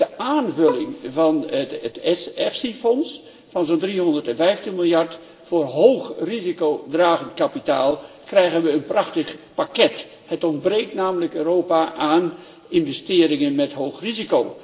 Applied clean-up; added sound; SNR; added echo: none; Bowed string instrument; 11 dB; reverberation time 2.6 s.